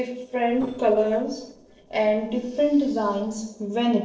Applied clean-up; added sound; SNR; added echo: neural separator model SepFormer DNS4.